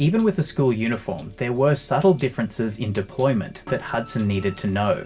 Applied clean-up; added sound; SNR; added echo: none; none; none; reverberation time 0.2 s.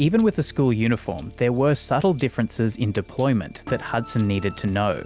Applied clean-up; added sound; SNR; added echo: none; none; none; none.